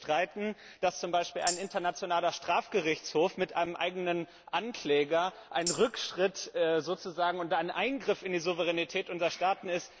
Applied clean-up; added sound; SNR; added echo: none; Tambourine; 8 dB; none.